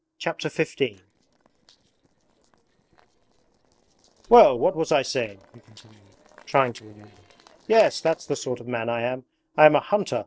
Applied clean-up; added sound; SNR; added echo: neural separator model SepFormer DNS4.